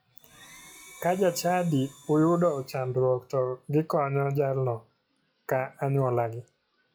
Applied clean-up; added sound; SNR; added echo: classical method log-MMSE.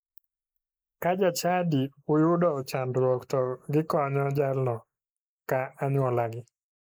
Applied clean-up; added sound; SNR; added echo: neural mask model Resemble Enhance denoiser.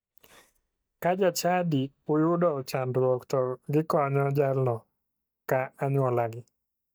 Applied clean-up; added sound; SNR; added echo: neural mask model DeepFilterNet 3.